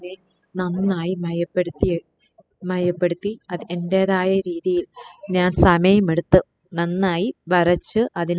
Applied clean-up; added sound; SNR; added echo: classical method spectral subtraction.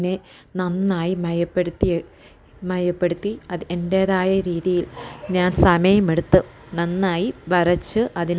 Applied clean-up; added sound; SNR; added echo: none; none; none; none.